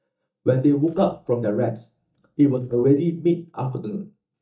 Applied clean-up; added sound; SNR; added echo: neural mask model DeepFilterNet 3.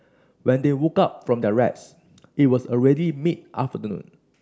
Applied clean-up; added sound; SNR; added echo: none; none; none; none.